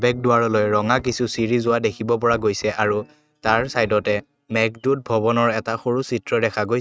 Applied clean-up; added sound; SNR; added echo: neural mask model RNNoise.